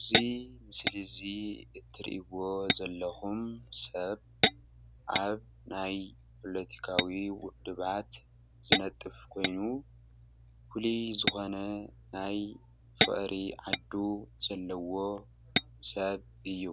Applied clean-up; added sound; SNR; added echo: none; Tap / Glass; -1 dB; none.